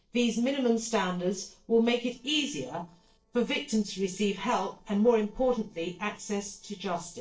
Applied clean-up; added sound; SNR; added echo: neural separator model SepFormer DNS4.